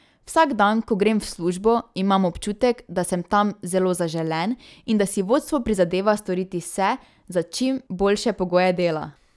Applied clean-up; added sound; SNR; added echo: none; none; none; none.